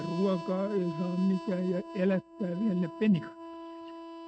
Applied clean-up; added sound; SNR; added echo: neural mask model RNNoise.